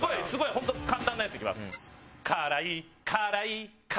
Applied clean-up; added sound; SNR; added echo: none; none; none; none.